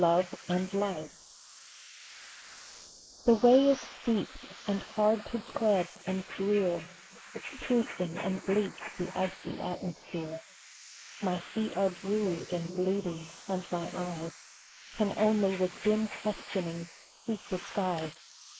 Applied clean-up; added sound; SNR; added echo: neural mask model Resemble Enhance denoiser.